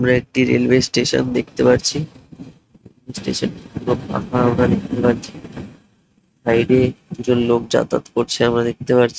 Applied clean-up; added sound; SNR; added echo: neural mask model RNNoise.